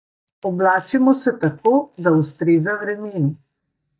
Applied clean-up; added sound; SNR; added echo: neural mask model DeepFilterNet 3.